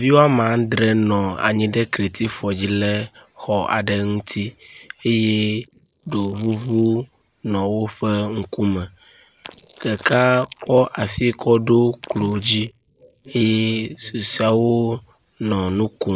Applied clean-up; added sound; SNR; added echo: neural mask model Resemble Enhance denoiser.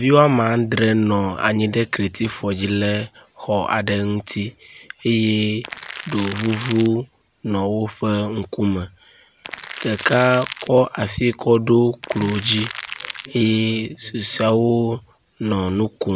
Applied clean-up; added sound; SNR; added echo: none; Crackle; 13 dB; none.